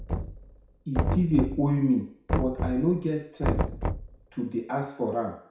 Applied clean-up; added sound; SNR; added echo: none; Knock; 3 dB; reverberation time 0.6 s.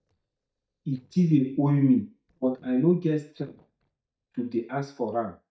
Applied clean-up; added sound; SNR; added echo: neural mask model DeepFilterNet 3.